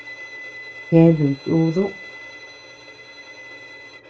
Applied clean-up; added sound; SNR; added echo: none; Bowed string instrument; 17 dB; reverberation time 0.2 s.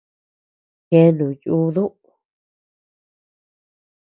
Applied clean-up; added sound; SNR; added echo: none; none; none; none.